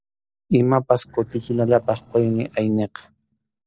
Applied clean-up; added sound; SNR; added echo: neural separator model SepFormer DNS4.